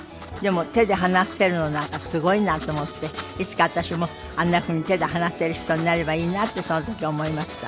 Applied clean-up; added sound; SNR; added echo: none; Writing; 18 dB; none.